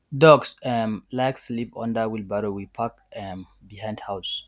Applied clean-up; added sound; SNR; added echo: none; none; none; none.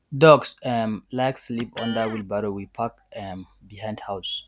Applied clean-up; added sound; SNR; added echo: none; Electric guitar; 19 dB; none.